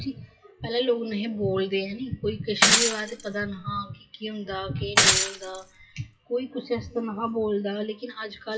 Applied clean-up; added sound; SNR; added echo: classical method WPE with log-MMSE.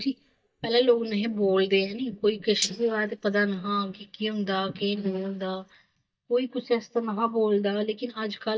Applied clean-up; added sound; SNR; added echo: neural mask model DeepFilterNet 3.